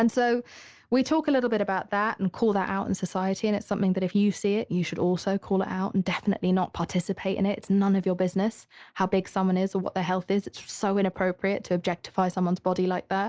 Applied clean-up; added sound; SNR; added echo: none; none; none; none.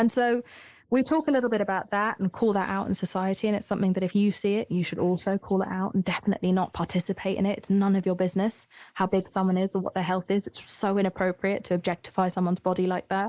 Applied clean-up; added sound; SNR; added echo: neural mask model Resemble Enhance denoiser.